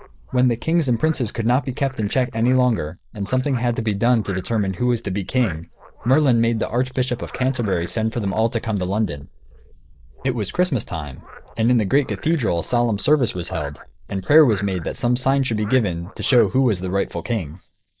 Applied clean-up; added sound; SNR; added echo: neural mask model Resemble Enhance denoiser.